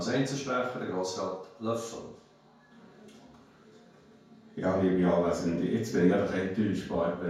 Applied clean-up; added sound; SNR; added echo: none; none; none; reverberation time 0.5 s.